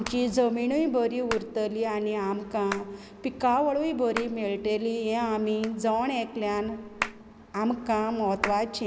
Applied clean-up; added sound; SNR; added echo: none; Hands; 14 dB; none.